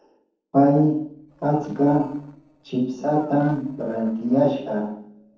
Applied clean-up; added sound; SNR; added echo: neural separator model SepFormer DNS4.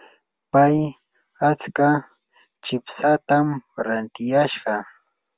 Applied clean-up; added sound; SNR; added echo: none; none; none; none.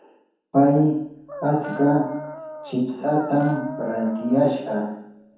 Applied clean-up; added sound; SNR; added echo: none; Dog; 12 dB; reverberation time 0.9 s.